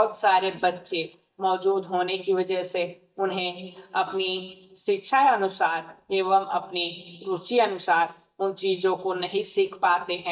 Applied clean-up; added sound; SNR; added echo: neural mask model DeepFilterNet 3.